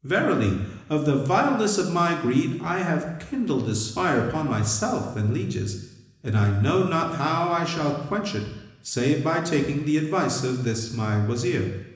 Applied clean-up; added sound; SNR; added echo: none; none; none; reverberation time 1.0 s.